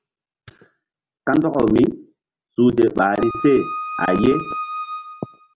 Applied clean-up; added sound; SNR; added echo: none; Wind instrument, woodwind instrument; 8 dB; none.